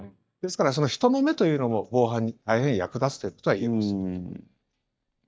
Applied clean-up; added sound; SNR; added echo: neural mask model DeepFilterNet 3.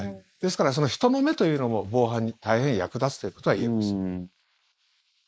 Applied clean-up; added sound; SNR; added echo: neural mask model Resemble Enhance denoiser.